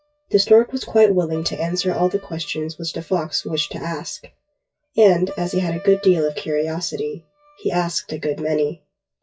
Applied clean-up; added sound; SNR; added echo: classical method WPE with log-MMSE.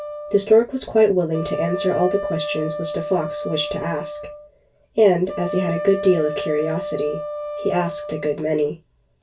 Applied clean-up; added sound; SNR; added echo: none; Wind instrument, woodwind instrument; 8 dB; reverberation time 0.2 s.